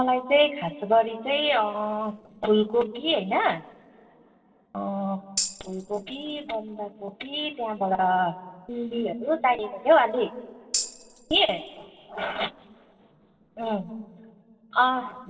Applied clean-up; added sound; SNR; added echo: neural separator model SepFormer DNS4.